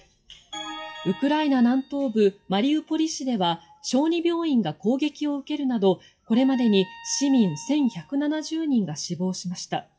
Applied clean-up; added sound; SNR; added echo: classical method WPE with log-MMSE.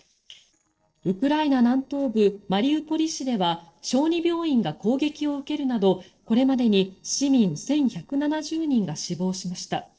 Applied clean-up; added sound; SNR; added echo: neural separator model SepFormer DNS4.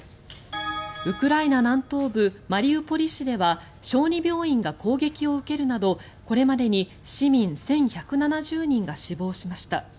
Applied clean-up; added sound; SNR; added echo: none; none; none; none.